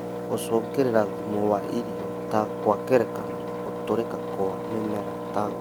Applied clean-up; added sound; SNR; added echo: none; Engine; 4 dB; none.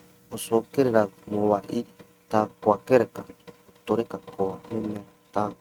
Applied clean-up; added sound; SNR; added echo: neural mask model RNNoise.